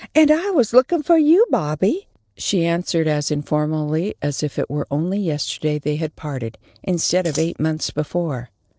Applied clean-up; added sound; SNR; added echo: neural separator model SepFormer DNS4.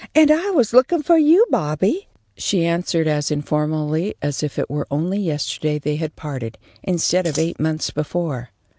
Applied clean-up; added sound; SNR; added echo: none; Scissors; 13 dB; none.